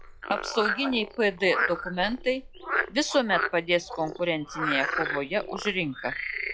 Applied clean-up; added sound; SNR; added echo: classical method log-MMSE.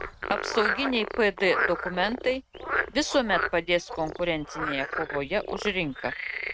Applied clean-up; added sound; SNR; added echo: neural mask model RNNoise.